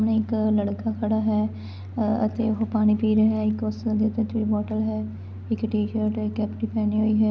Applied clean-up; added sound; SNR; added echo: none; none; none; none.